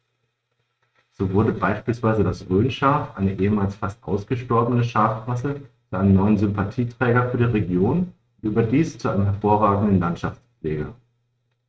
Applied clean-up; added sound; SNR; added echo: neural mask model RNNoise.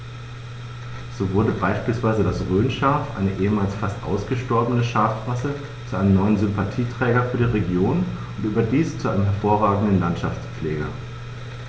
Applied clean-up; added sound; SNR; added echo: none; Bowed string instrument; 16 dB; none.